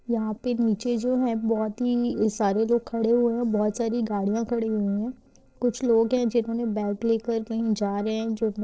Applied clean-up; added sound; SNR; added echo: neural separator model SepFormer DNS4.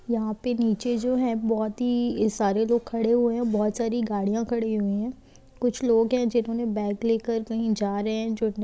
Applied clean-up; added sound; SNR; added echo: none; none; none; none.